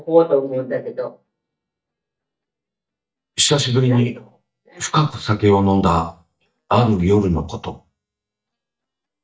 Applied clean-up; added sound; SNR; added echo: neural mask model DeepFilterNet 3.